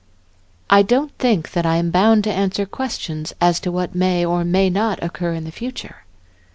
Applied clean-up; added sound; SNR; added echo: none; none; none; none.